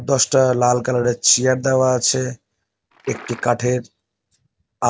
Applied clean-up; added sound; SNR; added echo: none; Liquid; 17 dB; none.